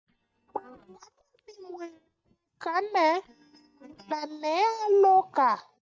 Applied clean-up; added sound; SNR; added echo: neural mask model DeepFilterNet 3.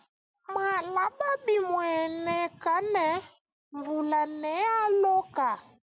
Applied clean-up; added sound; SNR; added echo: none; none; none; none.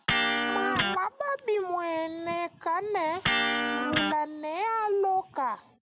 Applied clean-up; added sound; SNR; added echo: none; Electric guitar; 1 dB; none.